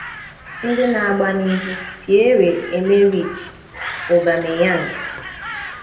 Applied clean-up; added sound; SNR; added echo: none; Crow; 13 dB; reverberation time 0.8 s.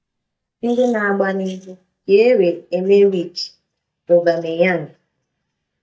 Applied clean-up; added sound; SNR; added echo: neural mask model DeepFilterNet 3.